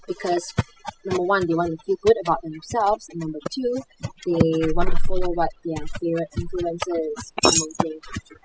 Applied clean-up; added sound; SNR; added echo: classical method spectral subtraction.